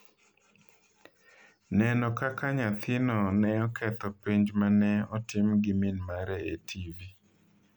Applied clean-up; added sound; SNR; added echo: none; none; none; none.